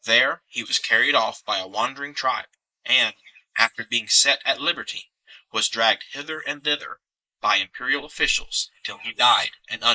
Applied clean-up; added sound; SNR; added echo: neural mask model Resemble Enhance denoiser.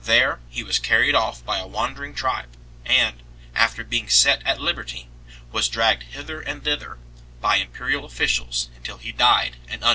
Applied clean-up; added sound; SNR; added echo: none; none; none; none.